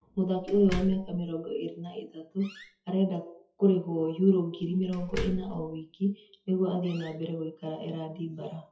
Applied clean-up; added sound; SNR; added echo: classical method WPE with log-MMSE.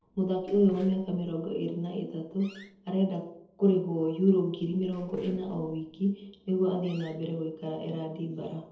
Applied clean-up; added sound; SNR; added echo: neural separator model SepFormer DNS4.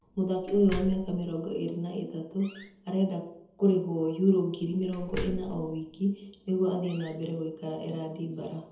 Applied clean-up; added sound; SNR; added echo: none; Slam; 14 dB; reverberation time 0.7 s.